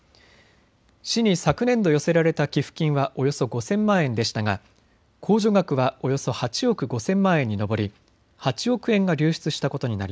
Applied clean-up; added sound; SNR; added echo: none; none; none; none.